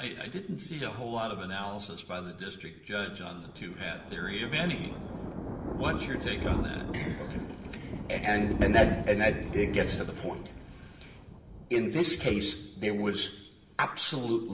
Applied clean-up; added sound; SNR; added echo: none; Thunder; 5 dB; reverberation time 0.8 s.